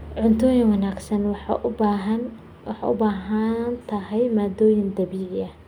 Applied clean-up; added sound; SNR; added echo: none; none; none; none.